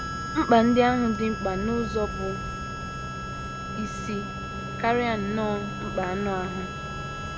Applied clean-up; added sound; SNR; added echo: none; Bus + Harmonica; 5 dB; none.